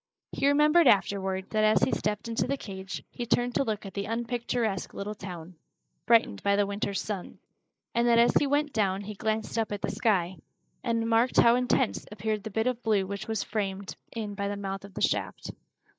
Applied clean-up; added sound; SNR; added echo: neural mask model Resemble Enhance denoiser.